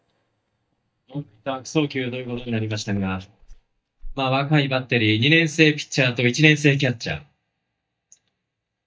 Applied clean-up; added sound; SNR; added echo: neural mask model DeepFilterNet 3.